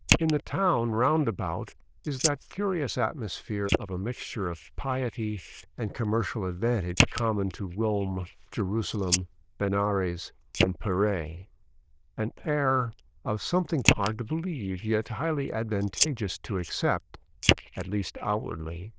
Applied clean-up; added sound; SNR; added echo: neural diffusion model UNIVERSE++.